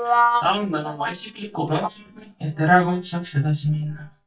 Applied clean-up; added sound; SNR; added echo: neural mask model DeepFilterNet 3.